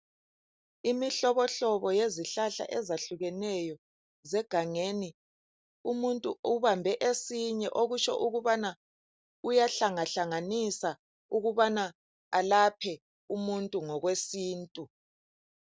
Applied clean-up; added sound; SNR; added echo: none; none; none; none.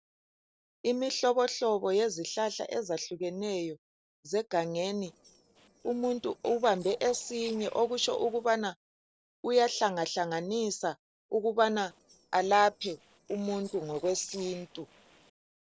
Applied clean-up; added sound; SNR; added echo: neural separator model SepFormer DNS4.